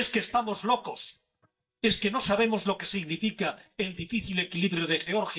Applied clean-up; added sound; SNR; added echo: neural mask model DeepFilterNet 3.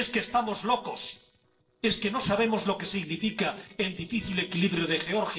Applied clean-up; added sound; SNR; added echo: neural separator model SepFormer DNS4.